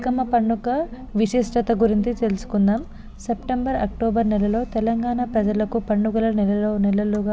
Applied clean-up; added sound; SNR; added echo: none; none; none; none.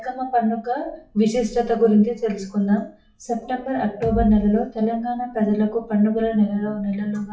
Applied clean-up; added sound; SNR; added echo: classical method WPE with log-MMSE.